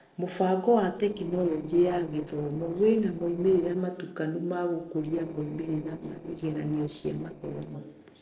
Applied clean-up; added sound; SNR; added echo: neural separator model SepFormer DNS4.